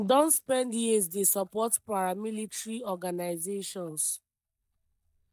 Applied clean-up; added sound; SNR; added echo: neural mask model DeepFilterNet 3.